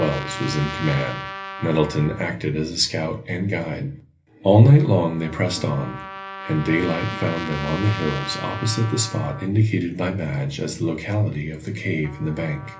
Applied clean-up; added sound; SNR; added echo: none; Trumpet; 14 dB; reverberation time 0.3 s.